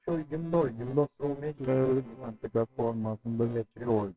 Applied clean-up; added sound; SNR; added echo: neural separator model SepFormer WHAMR!.